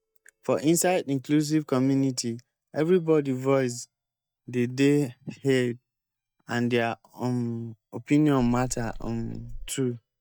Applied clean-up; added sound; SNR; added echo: neural mask model DeepFilterNet 3.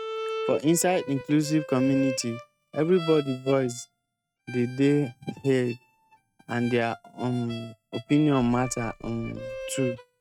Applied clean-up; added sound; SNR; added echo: neural mask model RNNoise.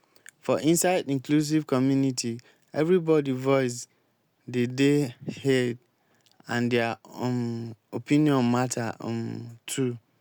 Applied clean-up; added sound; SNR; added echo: none; none; none; none.